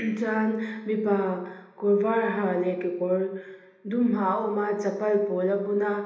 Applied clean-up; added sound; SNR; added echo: none; none; none; reverberation time 1.0 s.